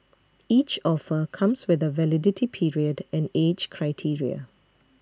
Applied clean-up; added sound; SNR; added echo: none; none; none; none.